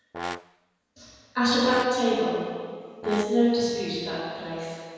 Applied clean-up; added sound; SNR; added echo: none; Brass instrument; 12 dB; reverberation time 1.8 s.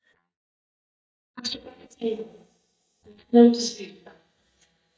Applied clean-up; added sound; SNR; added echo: neural mask model DeepFilterNet 3.